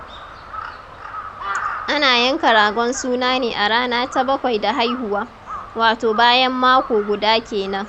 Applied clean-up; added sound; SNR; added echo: none; Crow; 13 dB; none.